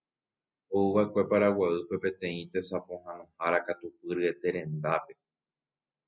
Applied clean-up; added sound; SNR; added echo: none; none; none; none.